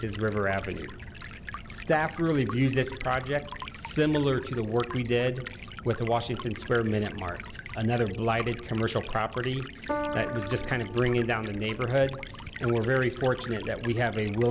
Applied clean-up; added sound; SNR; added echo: none; Stream + Piano; 11 dB; none.